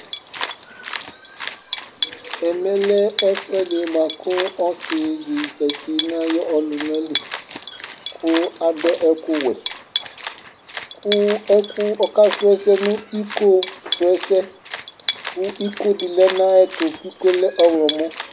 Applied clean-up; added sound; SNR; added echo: none; Cat; 11 dB; none.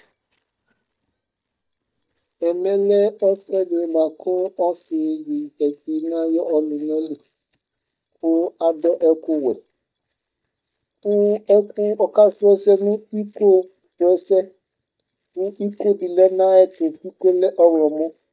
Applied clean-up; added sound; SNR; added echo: neural mask model DeepFilterNet 3.